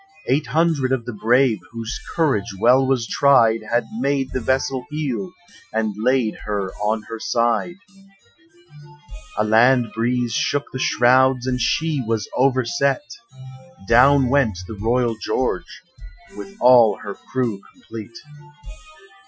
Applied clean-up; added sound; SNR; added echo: classical method Wiener filter.